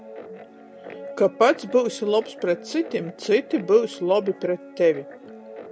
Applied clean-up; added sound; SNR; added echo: none; Guitar; 16 dB; none.